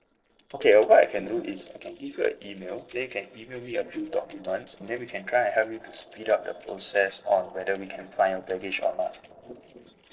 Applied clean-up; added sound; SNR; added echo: neural separator model SepFormer DNS4.